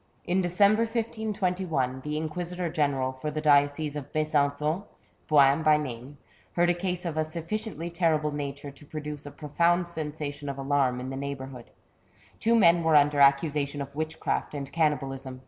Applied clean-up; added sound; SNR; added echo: none; none; none; none.